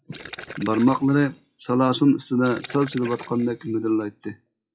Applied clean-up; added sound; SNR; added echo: classical method WPE with log-MMSE.